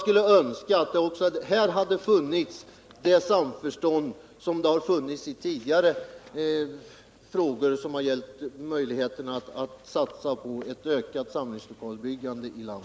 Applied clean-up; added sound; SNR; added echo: none; none; none; none.